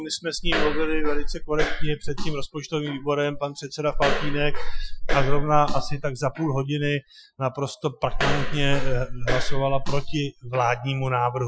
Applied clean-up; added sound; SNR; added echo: classical method Wiener filter.